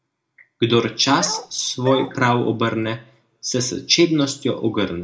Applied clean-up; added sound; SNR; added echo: none; Bark; 12 dB; reverberation time 0.3 s.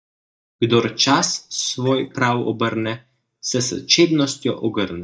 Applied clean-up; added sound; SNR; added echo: neural mask model DeepFilterNet 3.